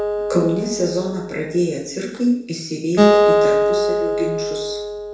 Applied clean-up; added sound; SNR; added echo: none; Acoustic guitar; -3 dB; reverberation time 0.6 s.